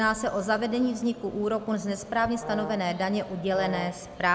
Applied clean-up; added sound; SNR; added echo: none; Brass instrument; 10 dB; none.